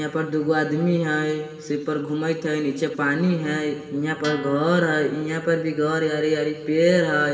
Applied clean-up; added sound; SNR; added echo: none; Guitar; 15 dB; reverberation time 2.5 s.